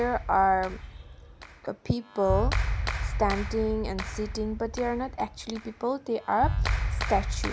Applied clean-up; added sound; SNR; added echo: none; Clapping; 2 dB; none.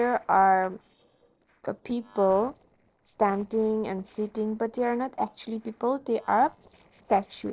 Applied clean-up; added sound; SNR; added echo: neural separator model SepFormer DNS4.